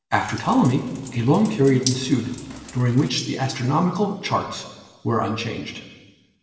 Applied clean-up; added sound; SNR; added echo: none; Bathtub (filling or washing); 14 dB; reverberation time 1.4 s.